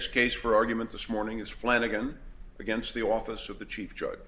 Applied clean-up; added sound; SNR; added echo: none; none; none; none.